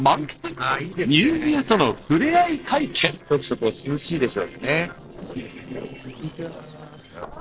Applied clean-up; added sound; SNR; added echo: neural separator model SepFormer DNS4.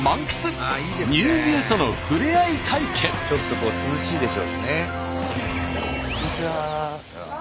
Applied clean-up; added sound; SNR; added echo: none; none; none; none.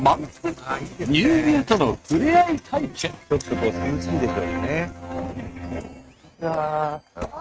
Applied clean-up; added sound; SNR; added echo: neural mask model RNNoise.